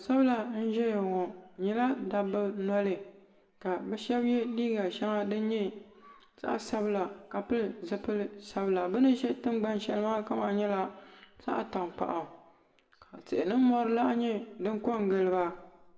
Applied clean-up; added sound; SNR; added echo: none; none; none; reverberation time 0.8 s.